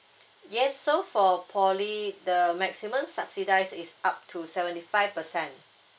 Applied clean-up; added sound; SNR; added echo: none; none; none; none.